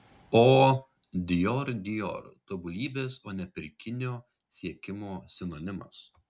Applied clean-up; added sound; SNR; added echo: none; none; none; none.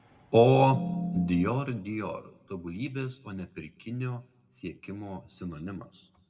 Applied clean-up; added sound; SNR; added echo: none; Organ; 1 dB; reverberation time 1.3 s.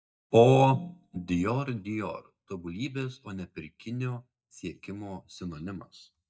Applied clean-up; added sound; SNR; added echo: neural mask model DeepFilterNet 3.